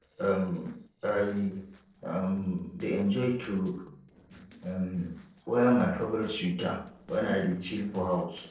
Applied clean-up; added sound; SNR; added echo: neural separator model SepFormer DNS4.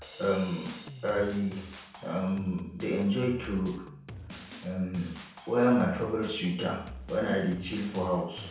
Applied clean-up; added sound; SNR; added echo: none; Drum kit; 15 dB; reverberation time 0.6 s.